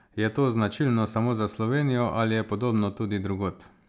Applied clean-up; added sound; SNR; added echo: none; none; none; none.